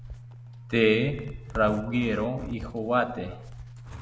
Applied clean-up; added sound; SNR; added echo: none; Zipper (clothing); 12 dB; none.